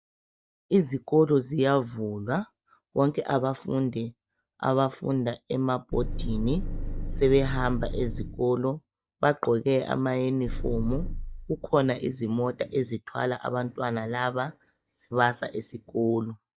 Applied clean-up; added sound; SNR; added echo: neural mask model DeepFilterNet 3.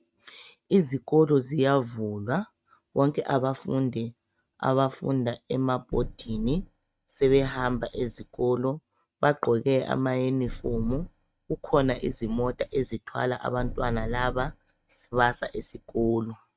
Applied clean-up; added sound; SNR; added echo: neural mask model RNNoise.